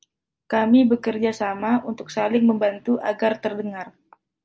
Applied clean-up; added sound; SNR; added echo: none; none; none; none.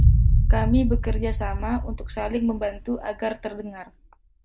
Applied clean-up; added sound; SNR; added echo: none; Boom; -5 dB; none.